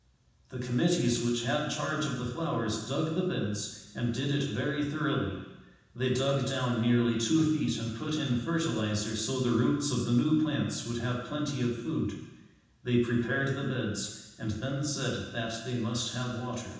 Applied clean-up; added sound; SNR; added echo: none; none; none; reverberation time 1.1 s.